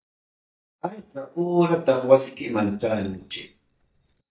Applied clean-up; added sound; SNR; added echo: neural mask model DeepFilterNet 3.